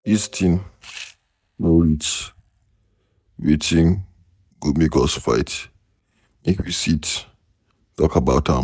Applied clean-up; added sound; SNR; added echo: neural mask model DeepFilterNet 3.